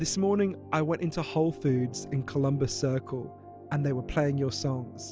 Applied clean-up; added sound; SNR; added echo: none; none; none; none.